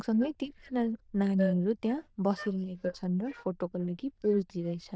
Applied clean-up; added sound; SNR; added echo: neural diffusion model UNIVERSE++.